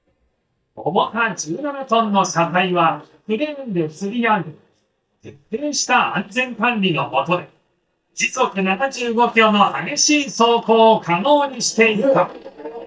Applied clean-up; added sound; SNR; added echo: neural mask model DeepFilterNet 3.